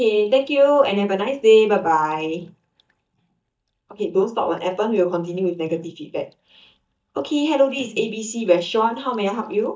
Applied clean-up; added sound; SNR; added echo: neural mask model DeepFilterNet 3.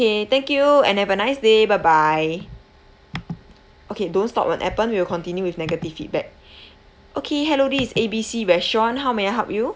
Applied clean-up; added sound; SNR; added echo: none; none; none; none.